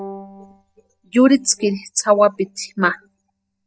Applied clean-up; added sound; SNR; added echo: neural mask model DeepFilterNet 3.